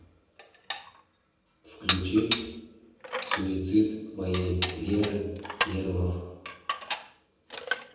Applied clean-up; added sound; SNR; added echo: none; Dishes, pots, and pans; 4 dB; reverberation time 1.1 s.